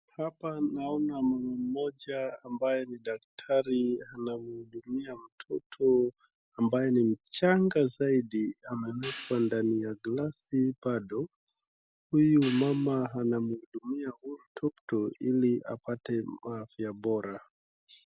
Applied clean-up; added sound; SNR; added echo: none; Hi-hat; 17 dB; none.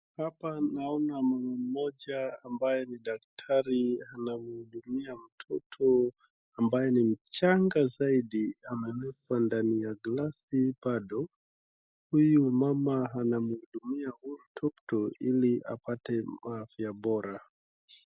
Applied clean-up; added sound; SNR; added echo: neural mask model Resemble Enhance denoiser.